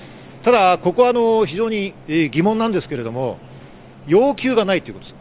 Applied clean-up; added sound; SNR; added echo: none; none; none; none.